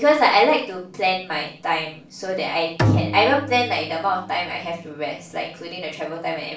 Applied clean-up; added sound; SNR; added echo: none; Bowed string instrument; 6 dB; reverberation time 0.4 s.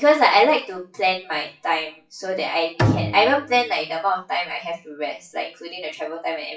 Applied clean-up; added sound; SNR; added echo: classical method WPE with log-MMSE.